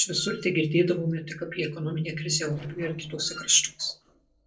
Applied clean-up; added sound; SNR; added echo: neural separator model SepFormer DNS4.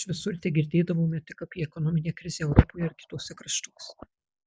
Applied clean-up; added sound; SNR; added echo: none; none; none; none.